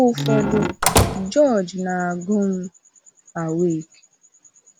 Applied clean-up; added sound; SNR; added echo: none; Squeak / Slam / Wood; -1 dB; none.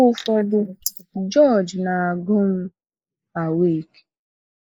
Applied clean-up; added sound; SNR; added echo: neural mask model Resemble Enhance denoiser.